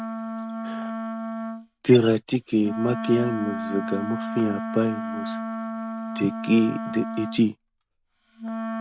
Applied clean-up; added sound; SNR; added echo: none; Wind instrument, woodwind instrument; 6 dB; none.